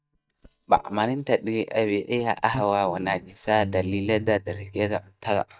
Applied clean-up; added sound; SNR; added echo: neural mask model DeepFilterNet 3.